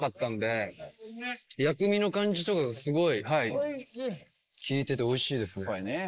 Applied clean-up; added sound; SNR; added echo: neural mask model Resemble Enhance denoiser.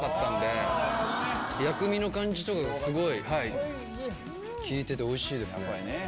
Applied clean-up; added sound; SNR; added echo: none; none; none; none.